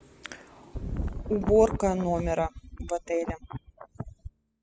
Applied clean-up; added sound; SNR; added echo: classical method spectral subtraction.